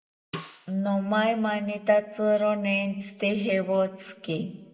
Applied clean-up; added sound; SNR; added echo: none; Snare drum; 18 dB; reverberation time 1.5 s.